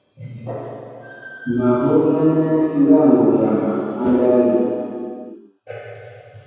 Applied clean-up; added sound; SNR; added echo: none; none; none; reverberation time 2.2 s.